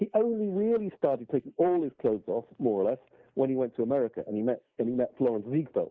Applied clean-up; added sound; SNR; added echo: neural mask model Resemble Enhance denoiser.